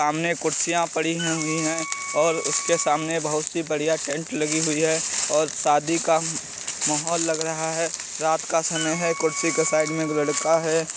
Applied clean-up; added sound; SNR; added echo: none; Wind instrument, woodwind instrument; 12 dB; none.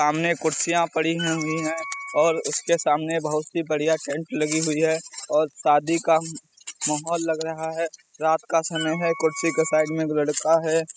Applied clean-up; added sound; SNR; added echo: classical method spectral subtraction.